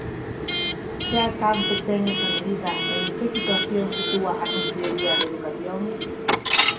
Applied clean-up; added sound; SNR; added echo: none; Coin (dropping) / Alarm; -4 dB; reverberation time 0.5 s.